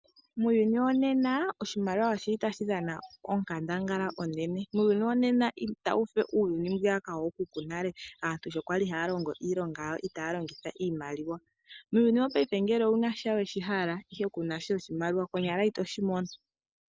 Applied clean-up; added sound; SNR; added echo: none; none; none; none.